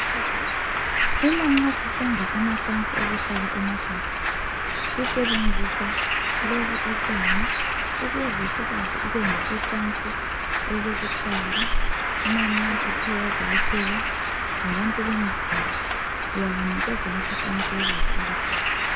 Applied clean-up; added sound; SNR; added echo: none; Bird; -5 dB; none.